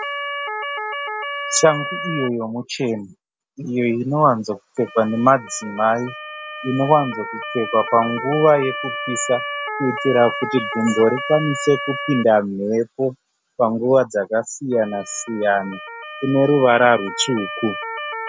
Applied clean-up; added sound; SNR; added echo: none; Motor vehicle (road) / Siren; 10 dB; none.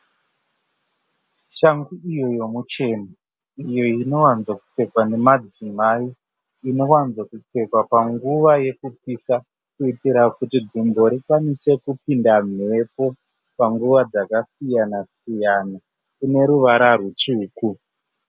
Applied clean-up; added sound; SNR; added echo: none; none; none; none.